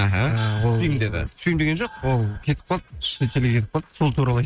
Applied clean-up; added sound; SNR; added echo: neural mask model RNNoise.